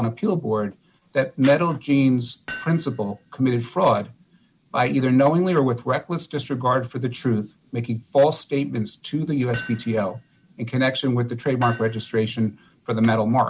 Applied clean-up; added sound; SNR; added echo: none; Hammer; 18 dB; none.